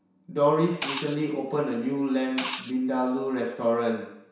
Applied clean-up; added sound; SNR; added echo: none; Liquid; 9 dB; reverberation time 0.7 s.